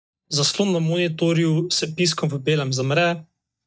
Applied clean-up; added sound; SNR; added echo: neural mask model DeepFilterNet 3.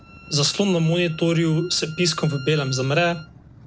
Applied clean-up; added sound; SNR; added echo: none; Bowed string instrument + Motorcycle; 19 dB; none.